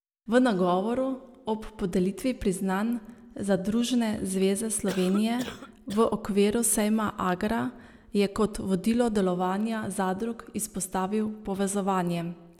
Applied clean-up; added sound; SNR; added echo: none; Cough; 14 dB; none.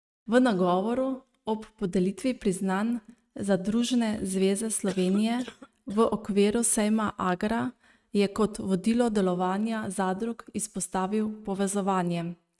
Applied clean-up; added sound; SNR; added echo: neural mask model RNNoise.